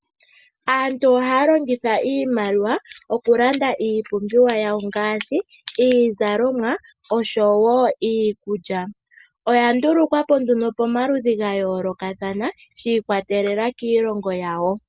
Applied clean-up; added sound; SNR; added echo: none; none; none; none.